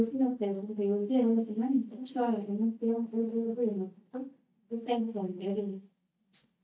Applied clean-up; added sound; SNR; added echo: neural mask model DeepFilterNet 3.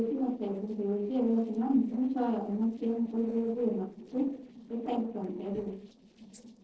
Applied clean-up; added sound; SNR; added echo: neural separator model SepFormer DNS4.